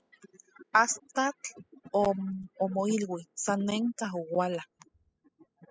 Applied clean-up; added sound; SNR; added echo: classical method spectral subtraction.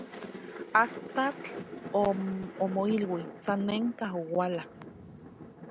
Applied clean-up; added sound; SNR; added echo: none; Thunder; 12 dB; none.